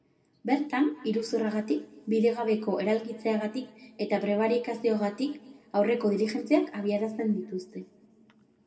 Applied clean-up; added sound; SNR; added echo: none; none; none; reverberation time 1.5 s.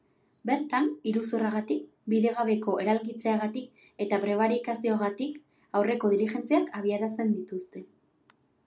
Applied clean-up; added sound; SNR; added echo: none; none; none; none.